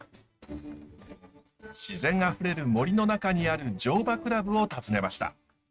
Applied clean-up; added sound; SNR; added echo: neural mask model RNNoise.